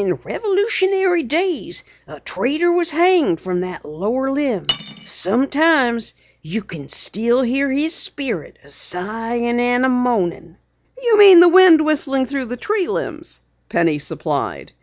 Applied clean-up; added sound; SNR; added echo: none; Cutlery, silverware; 13 dB; none.